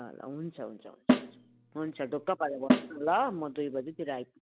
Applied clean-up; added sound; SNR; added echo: none; Snare drum; -2 dB; none.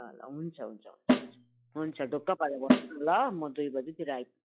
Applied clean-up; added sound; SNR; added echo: classical method log-MMSE.